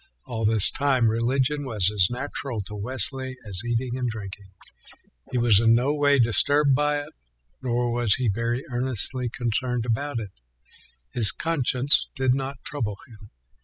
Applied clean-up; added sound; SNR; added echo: classical method spectral subtraction.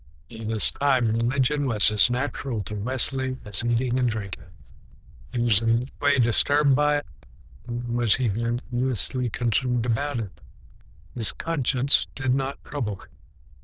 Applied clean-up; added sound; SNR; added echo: neural diffusion model UNIVERSE++.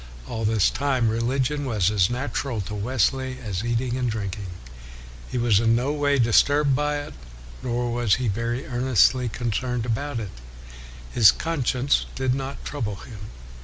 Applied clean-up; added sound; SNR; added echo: none; none; none; none.